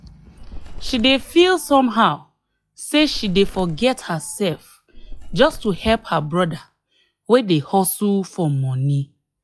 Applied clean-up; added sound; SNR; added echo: classical method log-MMSE.